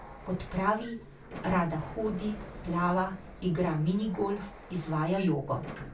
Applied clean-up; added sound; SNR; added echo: none; Sliding door; 14 dB; reverberation time 0.2 s.